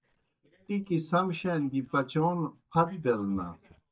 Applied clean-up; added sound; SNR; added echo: neural mask model DeepFilterNet 3.